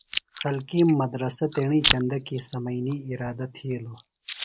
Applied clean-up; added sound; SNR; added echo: none; Chewing, mastication; 7 dB; none.